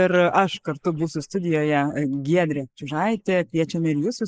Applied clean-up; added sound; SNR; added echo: neural mask model Resemble Enhance denoiser.